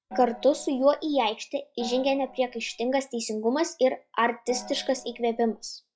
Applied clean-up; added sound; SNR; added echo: classical method log-MMSE.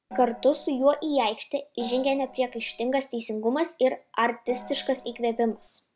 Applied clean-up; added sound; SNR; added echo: none; Gong; 17 dB; none.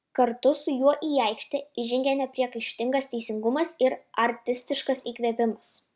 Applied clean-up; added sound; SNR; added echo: none; none; none; none.